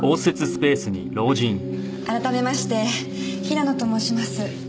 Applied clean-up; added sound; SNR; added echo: none; none; none; none.